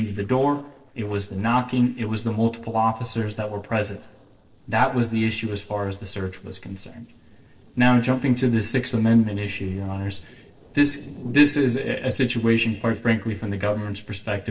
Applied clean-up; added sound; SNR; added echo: neural separator model SepFormer DNS4.